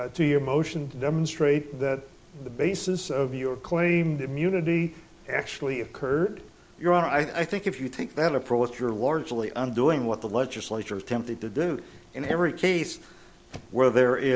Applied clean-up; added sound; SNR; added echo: none; none; none; none.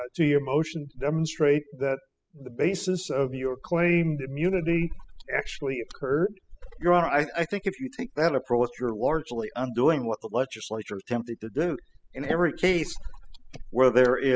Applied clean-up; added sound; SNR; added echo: classical method spectral subtraction.